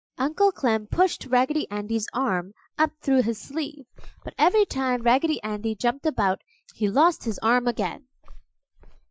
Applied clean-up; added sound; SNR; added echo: classical method Wiener filter.